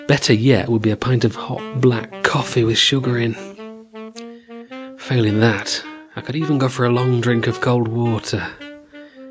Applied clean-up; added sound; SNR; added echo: none; Wind instrument, woodwind instrument; 17 dB; none.